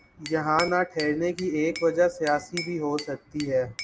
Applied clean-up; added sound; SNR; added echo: none; Glass / Bell; 14 dB; none.